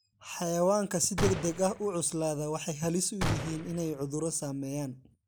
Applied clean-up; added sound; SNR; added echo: none; Gunshot, gunfire; 6 dB; none.